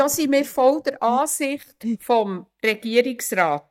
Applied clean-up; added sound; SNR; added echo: neural mask model DeepFilterNet 3.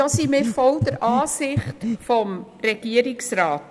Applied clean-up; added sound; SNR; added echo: none; Breathing; 4 dB; none.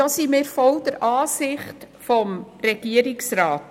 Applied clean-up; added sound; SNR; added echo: none; none; none; none.